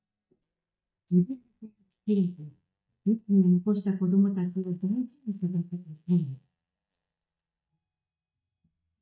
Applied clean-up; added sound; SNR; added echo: neural mask model DeepFilterNet 3.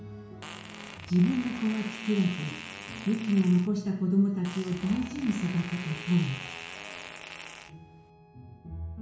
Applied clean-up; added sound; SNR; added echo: none; Fart; 13 dB; reverberation time 0.6 s.